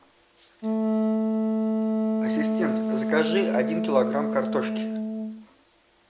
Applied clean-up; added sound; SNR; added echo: none; Wind instrument, woodwind instrument; -4 dB; none.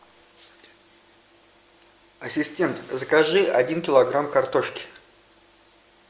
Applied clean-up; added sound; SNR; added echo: none; none; none; none.